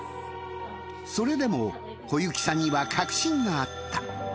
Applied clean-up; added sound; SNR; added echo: none; none; none; none.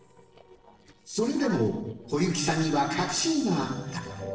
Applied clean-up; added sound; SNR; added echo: neural separator model SepFormer DNS4.